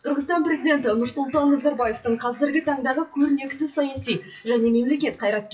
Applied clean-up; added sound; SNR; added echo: classical method WPE with log-MMSE.